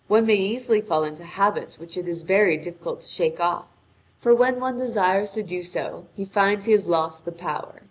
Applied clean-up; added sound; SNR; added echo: none; none; none; none.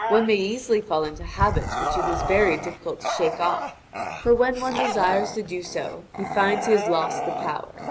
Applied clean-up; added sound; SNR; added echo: none; Bark / Growling; 5 dB; none.